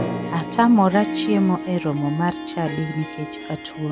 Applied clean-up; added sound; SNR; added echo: none; Harp + Drum; 7 dB; none.